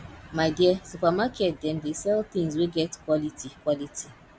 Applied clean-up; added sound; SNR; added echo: none; none; none; none.